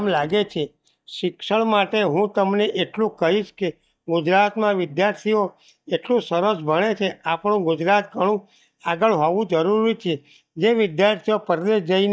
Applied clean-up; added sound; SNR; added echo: neural mask model DeepFilterNet 3.